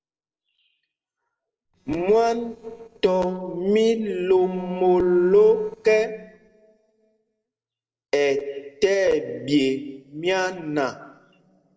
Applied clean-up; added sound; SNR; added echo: neural separator model SepFormer DNS4.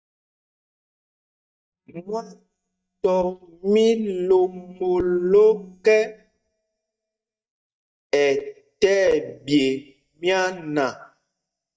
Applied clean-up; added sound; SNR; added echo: neural mask model DeepFilterNet 3.